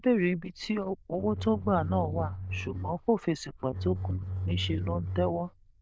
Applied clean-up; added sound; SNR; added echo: neural diffusion model UNIVERSE++.